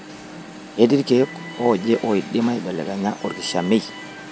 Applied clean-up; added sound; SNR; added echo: none; Alarm; 15 dB; none.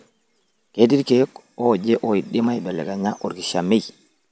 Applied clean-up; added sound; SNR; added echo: none; none; none; none.